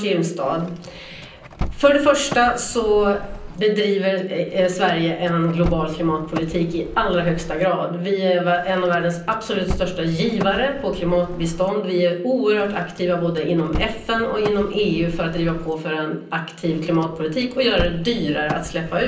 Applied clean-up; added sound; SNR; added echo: none; Car; 12 dB; reverberation time 0.6 s.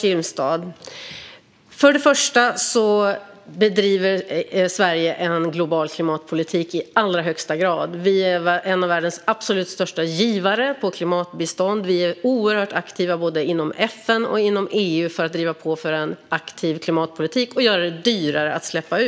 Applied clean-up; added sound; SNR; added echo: none; none; none; none.